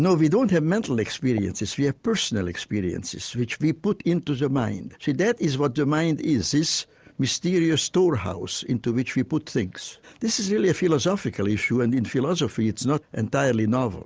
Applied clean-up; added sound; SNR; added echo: none; none; none; none.